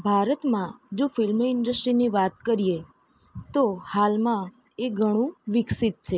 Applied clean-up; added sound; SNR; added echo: none; none; none; none.